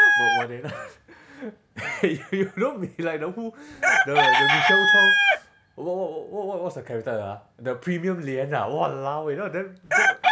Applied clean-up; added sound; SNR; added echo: none; Chicken, rooster; -5 dB; none.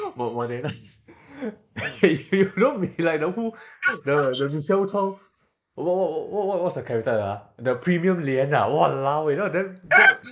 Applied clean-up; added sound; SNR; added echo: neural mask model Resemble Enhance denoiser.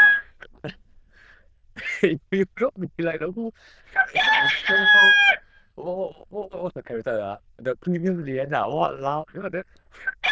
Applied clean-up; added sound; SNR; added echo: neural diffusion model UNIVERSE++.